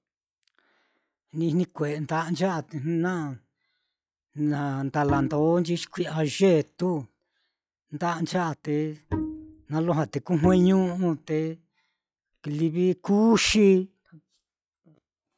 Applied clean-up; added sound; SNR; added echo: classical method log-MMSE.